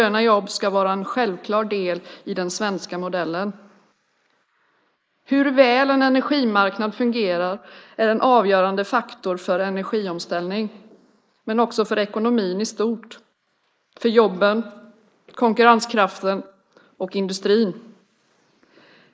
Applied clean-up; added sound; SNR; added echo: neural mask model Resemble Enhance denoiser.